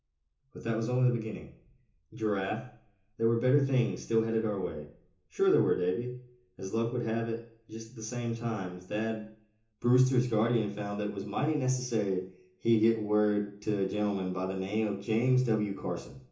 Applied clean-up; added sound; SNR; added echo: none; none; none; reverberation time 0.7 s.